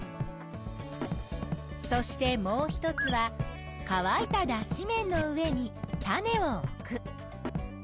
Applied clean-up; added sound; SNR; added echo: none; Scratching (performance technique); 7 dB; none.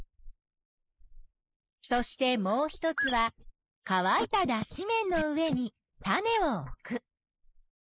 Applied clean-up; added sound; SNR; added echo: neural mask model Resemble Enhance denoiser.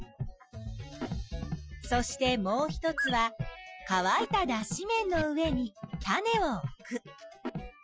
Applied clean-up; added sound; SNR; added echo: classical method Wiener filter.